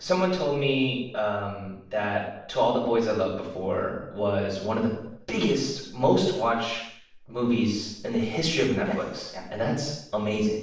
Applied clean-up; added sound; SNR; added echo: none; none; none; reverberation time 0.7 s.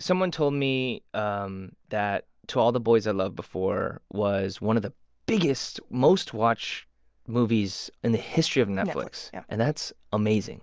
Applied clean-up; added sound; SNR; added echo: none; none; none; none.